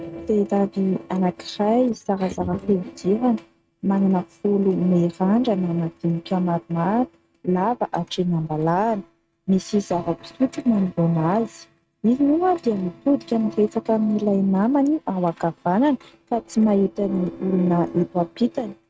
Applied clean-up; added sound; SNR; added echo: neural mask model RNNoise.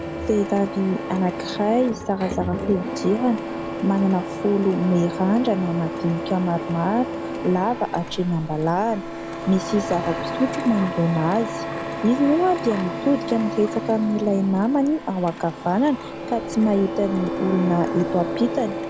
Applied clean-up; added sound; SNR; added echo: none; Printer; 7 dB; none.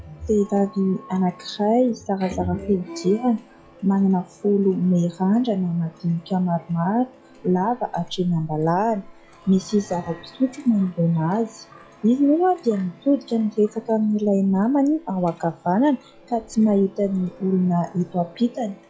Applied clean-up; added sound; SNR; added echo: classical method log-MMSE.